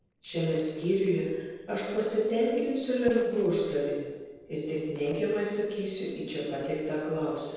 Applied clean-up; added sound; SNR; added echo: neural separator model SepFormer DNS4.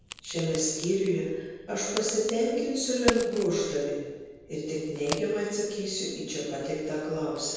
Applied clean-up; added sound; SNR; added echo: none; Crack; 11 dB; reverberation time 1.2 s.